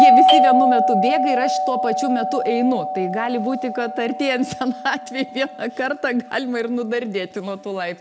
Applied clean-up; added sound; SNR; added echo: none; Doorbell; -2 dB; none.